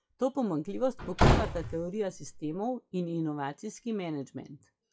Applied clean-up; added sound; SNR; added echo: classical method WPE with log-MMSE.